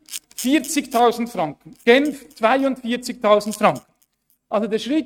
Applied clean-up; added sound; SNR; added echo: neural mask model RNNoise.